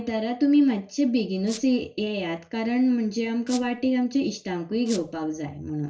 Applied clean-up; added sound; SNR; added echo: none; Squeak; 16 dB; reverberation time 0.2 s.